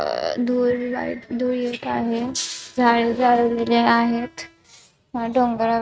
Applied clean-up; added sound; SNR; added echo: neural mask model RNNoise.